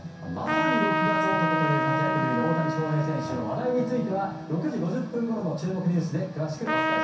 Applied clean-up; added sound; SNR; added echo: none; Trumpet; 1 dB; reverberation time 0.6 s.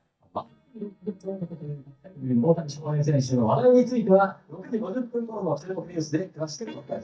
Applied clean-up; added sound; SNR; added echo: neural mask model DeepFilterNet 3.